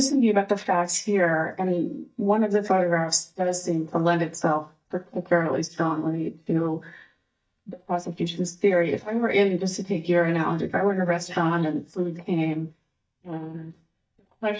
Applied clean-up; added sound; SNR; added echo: neural mask model DeepFilterNet 3.